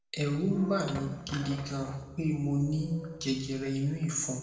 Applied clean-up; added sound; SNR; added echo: none; Squeak / Thump, thud; 14 dB; reverberation time 0.9 s.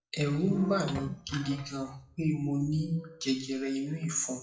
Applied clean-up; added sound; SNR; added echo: classical method WPE with log-MMSE.